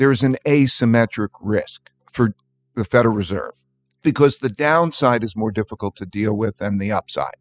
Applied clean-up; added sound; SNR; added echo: classical method spectral subtraction.